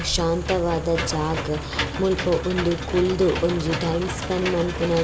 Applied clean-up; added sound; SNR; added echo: none; Engine / Mechanisms; 5 dB; none.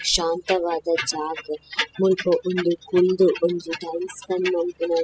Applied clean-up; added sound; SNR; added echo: classical method spectral subtraction.